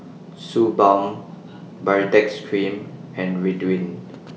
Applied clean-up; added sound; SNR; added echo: none; none; none; none.